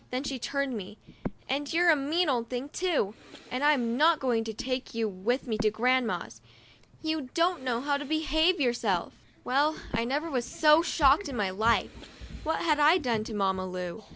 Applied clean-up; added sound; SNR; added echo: none; Breathing; 18 dB; none.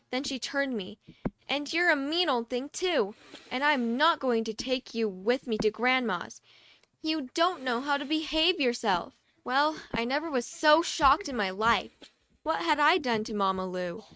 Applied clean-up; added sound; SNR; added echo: neural mask model RNNoise.